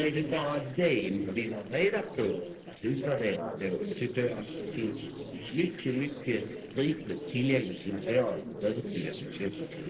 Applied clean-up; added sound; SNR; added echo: neural separator model SepFormer DNS4.